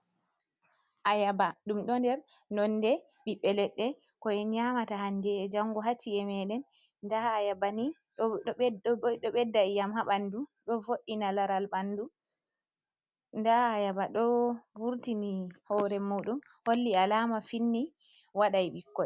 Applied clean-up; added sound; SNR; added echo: none; none; none; none.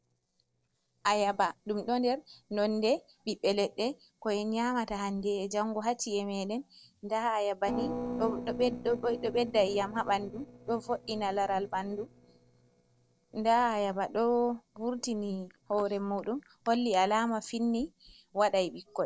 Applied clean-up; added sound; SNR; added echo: neural separator model SepFormer DNS4.